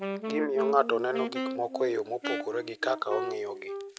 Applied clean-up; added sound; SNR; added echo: none; Wind instrument, woodwind instrument; 6 dB; none.